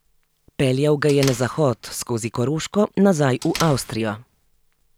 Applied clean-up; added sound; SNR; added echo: none; Door; 15 dB; none.